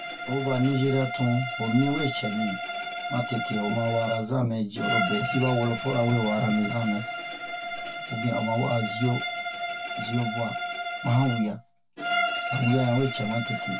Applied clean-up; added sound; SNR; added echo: none; Bowed string instrument; 5 dB; reverberation time 0.1 s.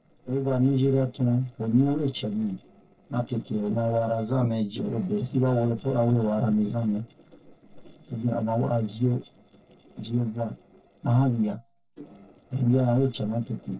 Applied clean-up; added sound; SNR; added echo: neural separator model SepFormer DNS4.